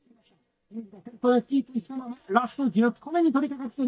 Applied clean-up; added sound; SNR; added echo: neural mask model DeepFilterNet 3.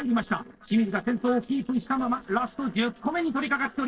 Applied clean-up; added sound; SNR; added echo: neural separator model SepFormer DNS4.